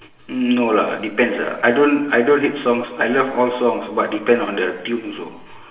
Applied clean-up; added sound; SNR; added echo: none; none; none; reverberation time 0.9 s.